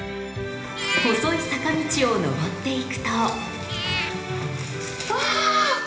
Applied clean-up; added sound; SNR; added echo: none; Meow / Purr; 11 dB; reverberation time 1.0 s.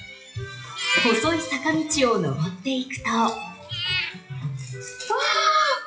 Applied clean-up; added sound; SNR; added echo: classical method WPE with log-MMSE.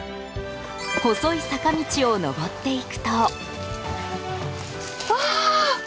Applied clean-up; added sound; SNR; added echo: none; none; none; none.